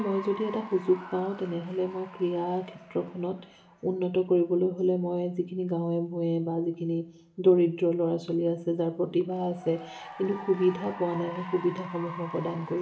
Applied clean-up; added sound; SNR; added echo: none; Applause / Cheering; 18 dB; reverberation time 0.5 s.